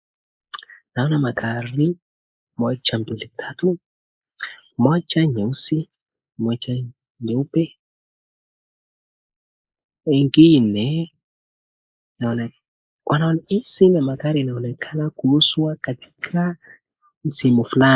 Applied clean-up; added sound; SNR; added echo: neural mask model Resemble Enhance denoiser.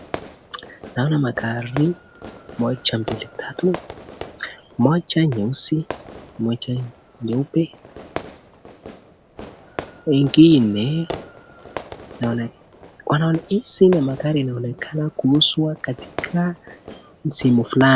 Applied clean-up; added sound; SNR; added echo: none; Fireworks; 16 dB; none.